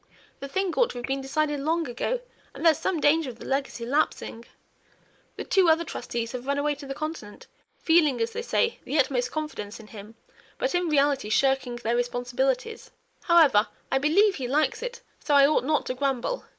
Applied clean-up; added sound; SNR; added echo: neural mask model Resemble Enhance denoiser.